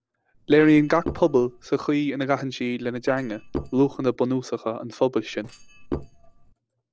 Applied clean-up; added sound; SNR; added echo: neural separator model SepFormer DNS4.